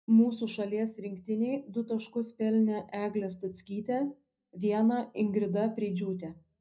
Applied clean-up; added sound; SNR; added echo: none; none; none; reverberation time 0.3 s.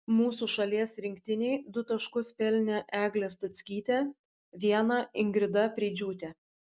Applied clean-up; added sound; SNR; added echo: none; none; none; none.